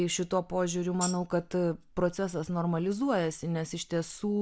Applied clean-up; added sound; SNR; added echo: none; Tambourine; 10 dB; none.